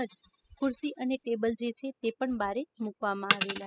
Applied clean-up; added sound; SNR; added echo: classical method spectral subtraction.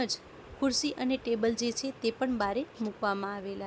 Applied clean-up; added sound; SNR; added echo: none; none; none; none.